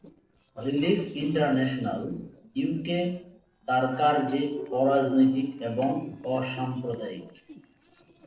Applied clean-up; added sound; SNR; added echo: neural separator model SepFormer DNS4.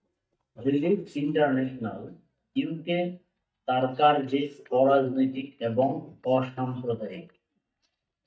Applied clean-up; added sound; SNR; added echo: neural mask model DeepFilterNet 3.